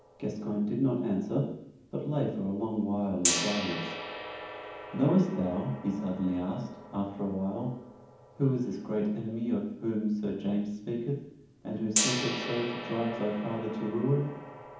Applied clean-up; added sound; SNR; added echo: none; Gong; 7 dB; reverberation time 1.2 s.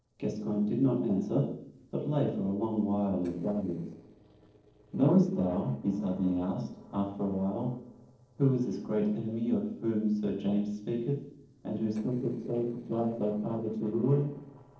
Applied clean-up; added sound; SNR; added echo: neural separator model SepFormer DNS4.